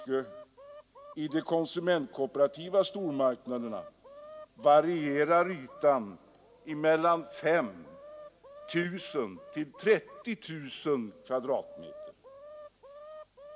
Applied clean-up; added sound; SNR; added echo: none; Chicken, rooster; 19 dB; reverberation time 0.3 s.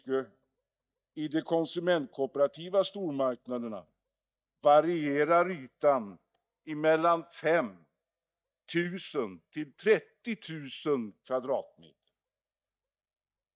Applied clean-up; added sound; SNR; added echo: neural mask model DeepFilterNet 3.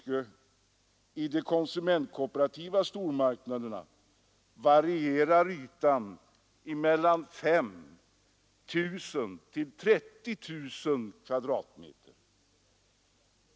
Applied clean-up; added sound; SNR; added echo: none; none; none; none.